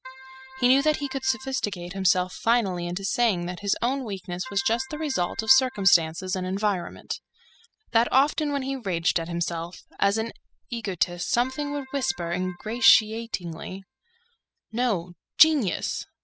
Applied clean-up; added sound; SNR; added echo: classical method spectral subtraction.